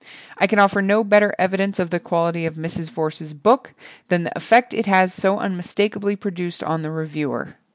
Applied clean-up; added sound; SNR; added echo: none; none; none; none.